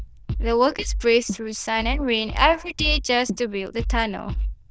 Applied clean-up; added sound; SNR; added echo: neural diffusion model UNIVERSE++.